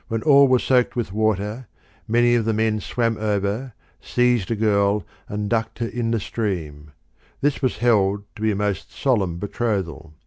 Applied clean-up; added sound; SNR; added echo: none; none; none; none.